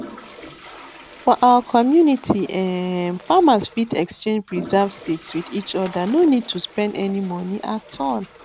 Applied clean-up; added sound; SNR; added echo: none; Shatter + Toilet flush; 19 dB; none.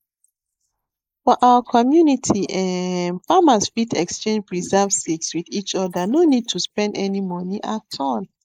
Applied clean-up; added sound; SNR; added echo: neural mask model Resemble Enhance denoiser.